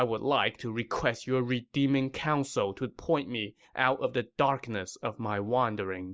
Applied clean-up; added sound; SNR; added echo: none; none; none; none.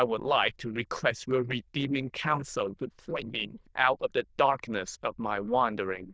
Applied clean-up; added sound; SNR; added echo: neural diffusion model UNIVERSE++.